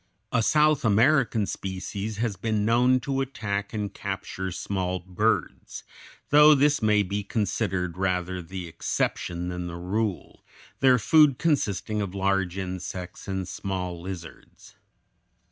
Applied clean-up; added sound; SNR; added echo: none; none; none; none.